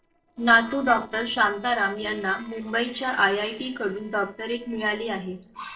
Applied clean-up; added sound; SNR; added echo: neural separator model SepFormer DNS4.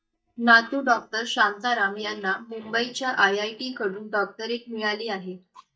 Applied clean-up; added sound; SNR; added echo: neural mask model DeepFilterNet 3.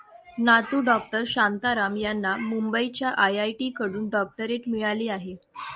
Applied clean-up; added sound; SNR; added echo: none; none; none; none.